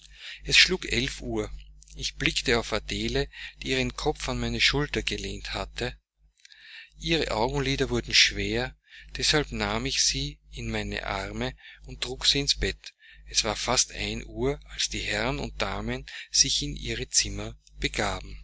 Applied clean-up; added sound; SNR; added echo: none; none; none; none.